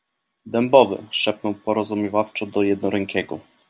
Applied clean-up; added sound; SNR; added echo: none; none; none; none.